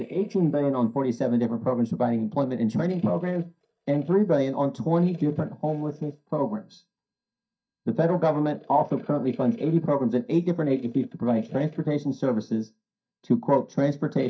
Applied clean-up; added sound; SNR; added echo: neural mask model DeepFilterNet 3.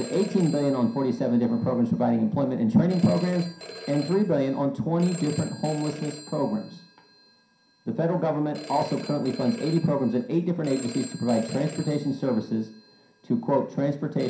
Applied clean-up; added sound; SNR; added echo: none; Telephone; 18 dB; reverberation time 0.5 s.